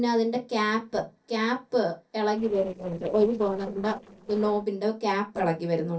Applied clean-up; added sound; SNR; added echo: neural separator model SepFormer DNS4.